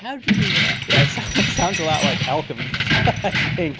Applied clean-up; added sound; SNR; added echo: none; Keys jangling; -4 dB; none.